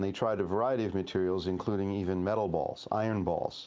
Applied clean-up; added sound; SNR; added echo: none; none; none; none.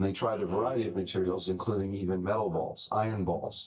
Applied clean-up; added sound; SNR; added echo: neural mask model DeepFilterNet 3.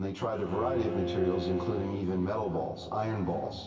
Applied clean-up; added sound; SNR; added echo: none; Bowed string instrument; 6 dB; reverberation time 2.4 s.